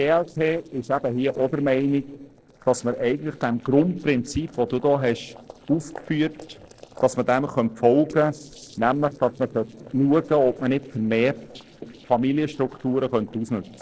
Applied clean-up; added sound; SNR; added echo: neural separator model SepFormer DNS4.